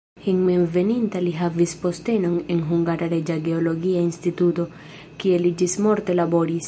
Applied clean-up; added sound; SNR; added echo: none; none; none; none.